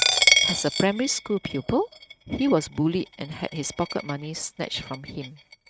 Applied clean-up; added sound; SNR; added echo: neural mask model RNNoise.